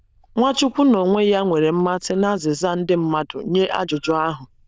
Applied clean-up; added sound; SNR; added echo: neural diffusion model UNIVERSE++.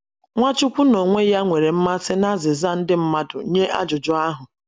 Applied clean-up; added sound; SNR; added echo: none; none; none; none.